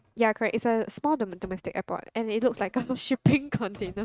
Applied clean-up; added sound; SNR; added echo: neural mask model RNNoise.